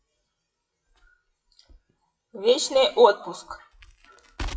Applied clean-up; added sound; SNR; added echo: classical method WPE with log-MMSE.